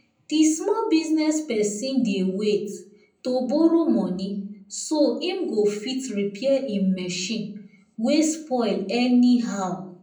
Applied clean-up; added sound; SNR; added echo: none; none; none; reverberation time 0.6 s.